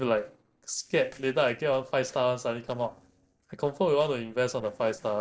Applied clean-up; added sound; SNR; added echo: neural separator model SepFormer DNS4.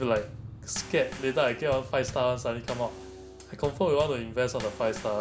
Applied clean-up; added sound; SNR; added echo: none; Bass drum / Snare drum / Drum kit; 12 dB; none.